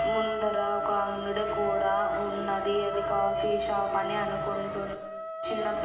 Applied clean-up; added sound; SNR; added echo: none; Wind instrument, woodwind instrument; 1 dB; reverberation time 1.0 s.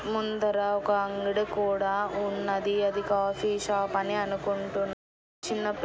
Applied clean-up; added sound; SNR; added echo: none; none; none; none.